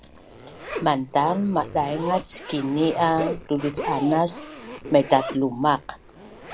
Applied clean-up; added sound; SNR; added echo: none; Zipper (clothing); 11 dB; none.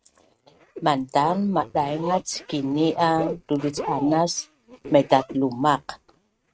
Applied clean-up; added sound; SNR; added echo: neural mask model RNNoise.